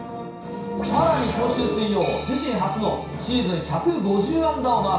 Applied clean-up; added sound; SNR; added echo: none; none; none; reverberation time 0.6 s.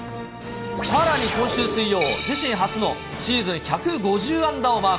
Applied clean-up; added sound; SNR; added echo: none; none; none; none.